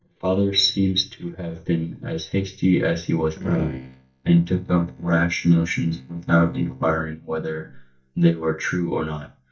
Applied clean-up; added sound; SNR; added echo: neural mask model DeepFilterNet 3.